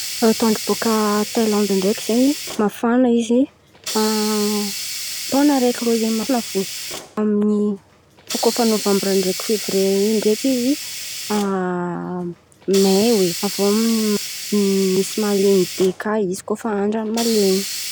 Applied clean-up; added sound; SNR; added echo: none; Hiss; 10 dB; none.